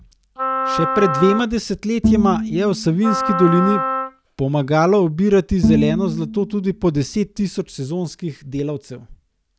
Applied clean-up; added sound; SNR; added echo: none; Wind instrument, woodwind instrument + Bowed string instrument; 3 dB; none.